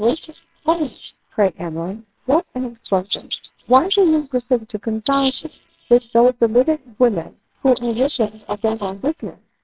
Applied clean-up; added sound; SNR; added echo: neural separator model SepFormer WHAMR!.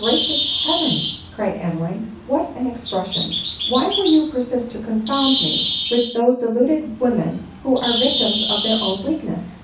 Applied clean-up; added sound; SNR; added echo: none; Bird; 4 dB; reverberation time 0.6 s.